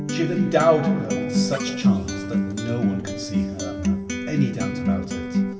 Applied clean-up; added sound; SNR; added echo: none; Acoustic guitar; -2 dB; reverberation time 2.3 s.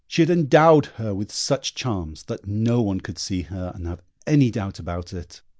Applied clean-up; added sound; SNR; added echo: none; none; none; none.